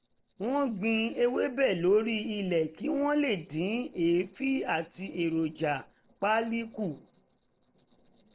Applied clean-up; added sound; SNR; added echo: neural separator model SepFormer DNS4.